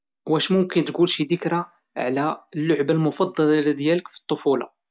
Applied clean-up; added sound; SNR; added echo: none; none; none; none.